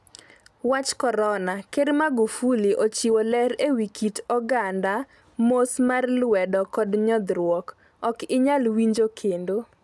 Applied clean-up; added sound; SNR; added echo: none; none; none; none.